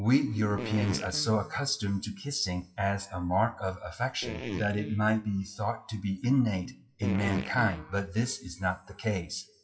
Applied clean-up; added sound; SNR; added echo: classical method WPE with log-MMSE.